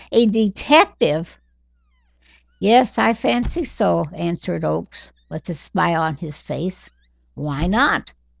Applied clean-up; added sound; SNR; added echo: neural separator model SepFormer DNS4.